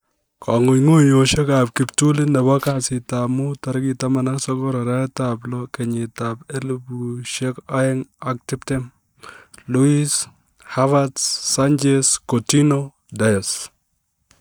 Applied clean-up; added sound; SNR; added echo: neural mask model DeepFilterNet 3.